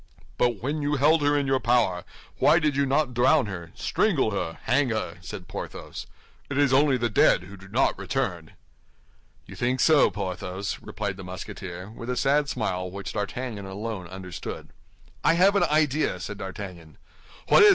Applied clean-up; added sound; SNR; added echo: none; none; none; none.